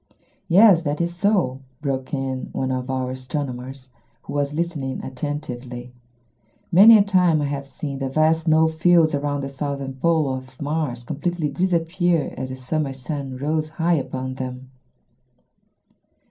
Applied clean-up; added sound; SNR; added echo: none; none; none; reverberation time 0.3 s.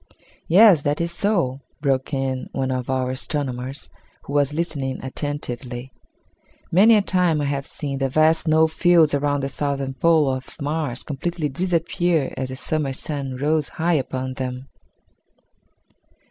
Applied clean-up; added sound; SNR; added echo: none; none; none; none.